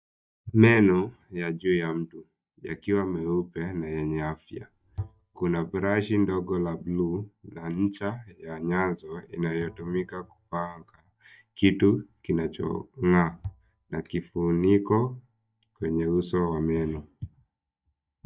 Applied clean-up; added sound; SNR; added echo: neural mask model DeepFilterNet 3.